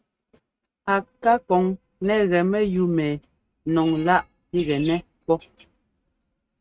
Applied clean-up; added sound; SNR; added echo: neural mask model RNNoise.